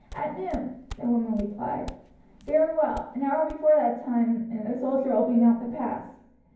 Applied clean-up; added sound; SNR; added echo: none; Walk, footsteps; 18 dB; reverberation time 0.9 s.